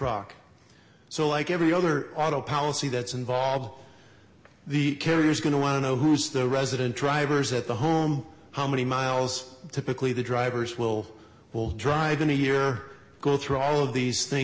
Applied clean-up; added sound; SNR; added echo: none; none; none; none.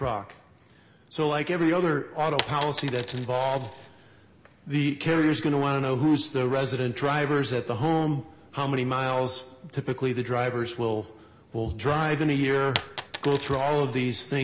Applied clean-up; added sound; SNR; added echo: none; Coin (dropping); 7 dB; none.